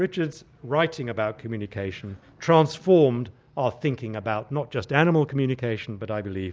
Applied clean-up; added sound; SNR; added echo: none; none; none; none.